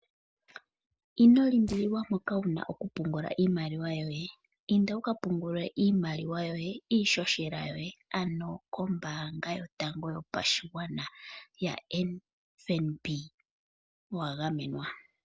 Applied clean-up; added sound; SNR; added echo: neural separator model SepFormer DNS4.